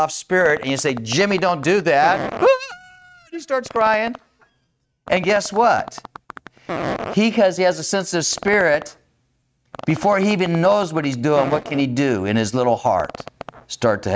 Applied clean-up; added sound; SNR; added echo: neural mask model RNNoise.